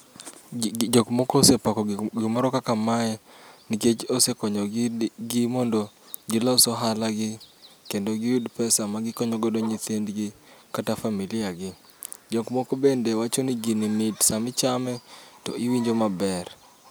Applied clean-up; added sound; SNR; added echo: none; none; none; none.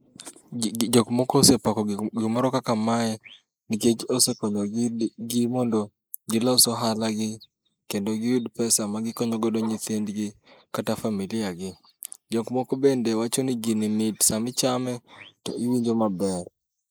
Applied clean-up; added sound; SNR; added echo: neural mask model Resemble Enhance denoiser.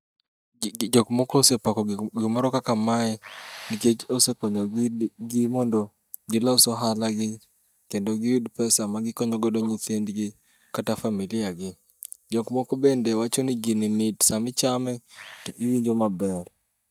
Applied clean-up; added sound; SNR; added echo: neural mask model DeepFilterNet 3.